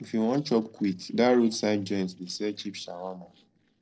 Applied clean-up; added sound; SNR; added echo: neural separator model SepFormer DNS4.